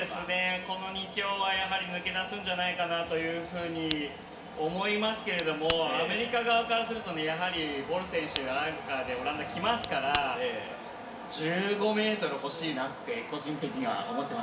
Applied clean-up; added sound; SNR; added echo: none; Crack; 5 dB; reverberation time 0.8 s.